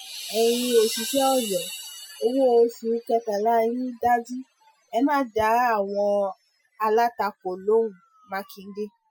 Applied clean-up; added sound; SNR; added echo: classical method Wiener filter.